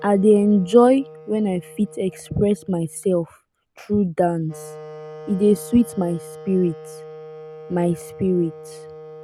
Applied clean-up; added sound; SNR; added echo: none; Wind instrument, woodwind instrument; 18 dB; none.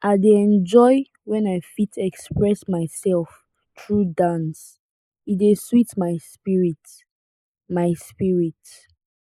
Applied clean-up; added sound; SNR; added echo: neural mask model Resemble Enhance denoiser.